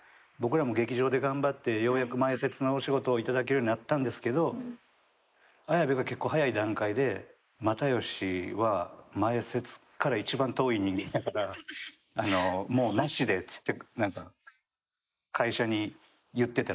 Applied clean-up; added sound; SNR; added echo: neural mask model Resemble Enhance denoiser.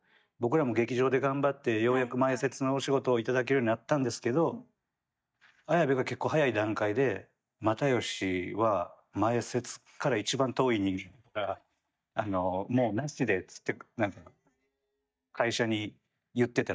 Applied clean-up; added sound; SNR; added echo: neural mask model DeepFilterNet 3.